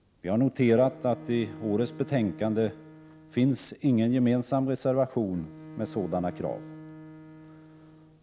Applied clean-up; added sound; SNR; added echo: none; Bowed string instrument; 18 dB; none.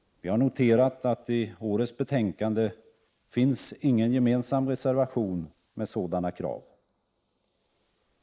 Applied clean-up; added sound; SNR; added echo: neural mask model Resemble Enhance denoiser.